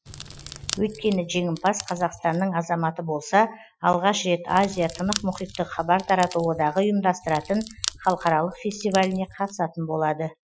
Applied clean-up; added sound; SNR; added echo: classical method Wiener filter.